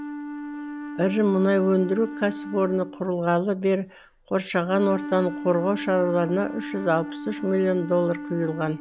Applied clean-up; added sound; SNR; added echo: none; Wind instrument, woodwind instrument; 11 dB; none.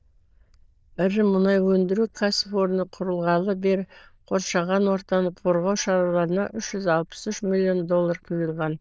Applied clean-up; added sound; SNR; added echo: neural diffusion model UNIVERSE++.